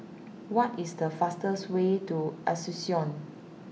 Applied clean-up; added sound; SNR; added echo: none; none; none; none.